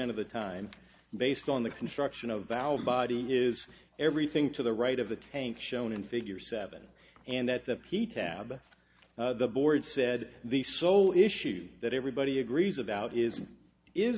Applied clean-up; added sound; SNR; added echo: none; none; none; none.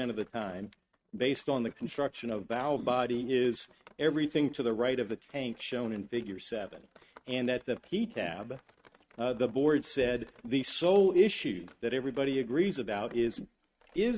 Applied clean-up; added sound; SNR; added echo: neural mask model RNNoise.